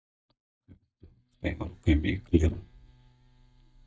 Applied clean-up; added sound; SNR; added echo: neural mask model DeepFilterNet 3.